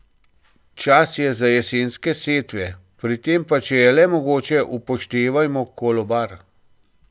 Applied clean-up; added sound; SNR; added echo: none; none; none; none.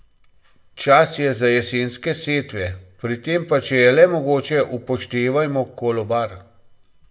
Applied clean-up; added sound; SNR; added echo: none; none; none; reverberation time 0.5 s.